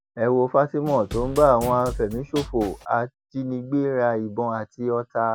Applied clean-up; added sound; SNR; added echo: none; Drum kit; 11 dB; none.